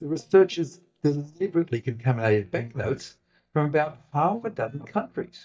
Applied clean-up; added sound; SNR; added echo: neural mask model DeepFilterNet 3.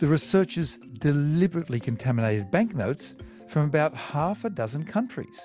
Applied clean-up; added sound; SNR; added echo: none; none; none; none.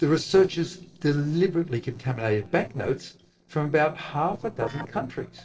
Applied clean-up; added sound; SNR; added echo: neural separator model SepFormer DNS4.